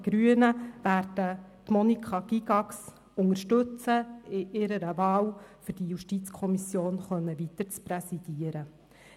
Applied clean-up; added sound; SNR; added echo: none; none; none; none.